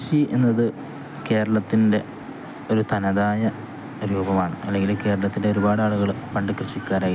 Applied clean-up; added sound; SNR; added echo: none; none; none; none.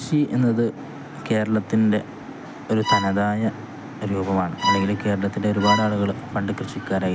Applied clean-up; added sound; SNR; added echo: none; Bowed string instrument; 3 dB; none.